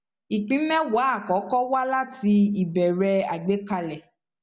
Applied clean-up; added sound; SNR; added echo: none; none; none; none.